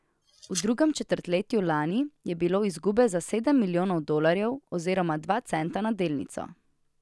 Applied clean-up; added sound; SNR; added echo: none; Domestic sounds, home sounds; 11 dB; none.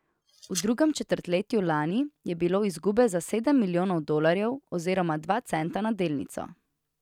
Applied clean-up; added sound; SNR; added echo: neural mask model RNNoise.